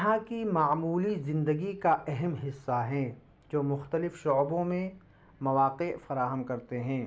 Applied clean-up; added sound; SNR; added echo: none; none; none; none.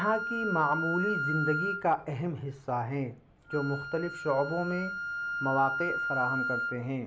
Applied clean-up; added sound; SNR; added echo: none; Wind instrument, woodwind instrument; 3 dB; none.